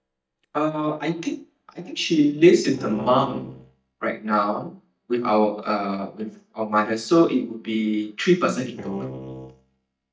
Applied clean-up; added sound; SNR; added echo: neural mask model DeepFilterNet 3.